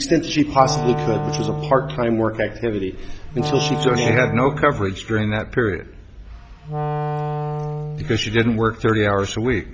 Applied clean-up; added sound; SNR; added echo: none; Wind instrument, woodwind instrument; 6 dB; none.